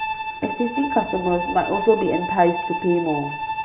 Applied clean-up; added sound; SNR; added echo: none; Bowed string instrument; 5 dB; none.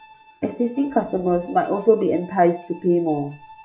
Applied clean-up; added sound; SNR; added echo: classical method log-MMSE.